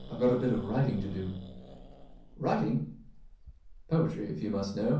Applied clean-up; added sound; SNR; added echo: none; Growling; 16 dB; reverberation time 0.6 s.